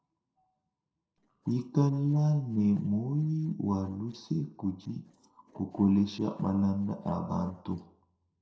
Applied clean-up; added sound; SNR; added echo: neural separator model SepFormer DNS4.